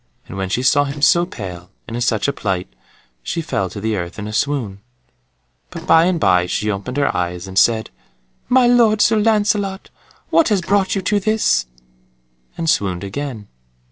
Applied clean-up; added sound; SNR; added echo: neural separator model SepFormer DNS4.